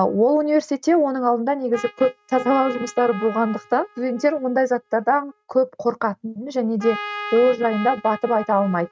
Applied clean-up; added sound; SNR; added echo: neural mask model RNNoise.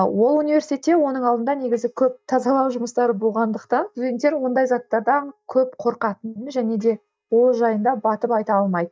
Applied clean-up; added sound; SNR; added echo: neural mask model DeepFilterNet 3.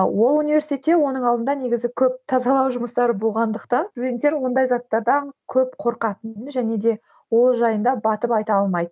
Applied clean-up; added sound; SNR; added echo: none; none; none; none.